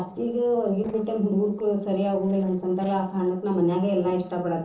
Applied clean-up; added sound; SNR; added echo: neural separator model SepFormer DNS4.